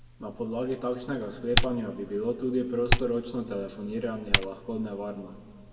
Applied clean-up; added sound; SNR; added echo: none; Typing; 1 dB; reverberation time 1.8 s.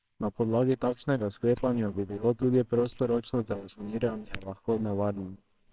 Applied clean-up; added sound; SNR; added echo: neural separator model SepFormer WHAMR!.